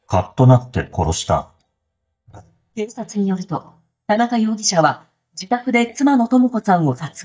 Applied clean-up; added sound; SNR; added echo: neural mask model DeepFilterNet 3.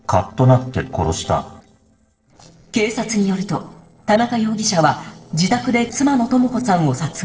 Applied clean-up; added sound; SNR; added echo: neural separator model SepFormer DNS4.